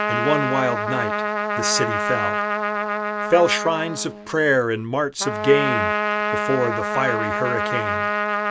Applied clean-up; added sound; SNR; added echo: none; Trumpet; 0 dB; none.